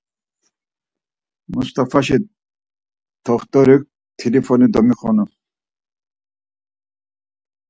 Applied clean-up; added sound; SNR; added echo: none; none; none; none.